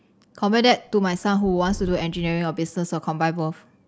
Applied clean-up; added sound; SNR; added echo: none; Purr; 16 dB; none.